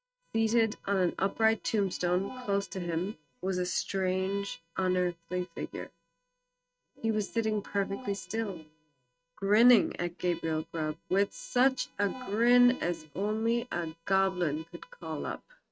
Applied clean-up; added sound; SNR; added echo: neural mask model RNNoise.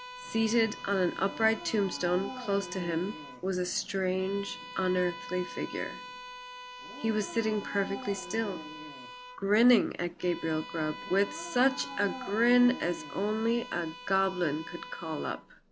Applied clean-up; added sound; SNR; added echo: none; Bowed string instrument + Dog; 13 dB; none.